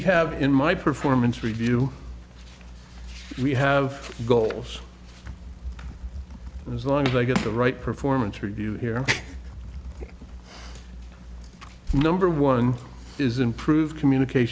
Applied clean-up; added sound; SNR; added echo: none; none; none; none.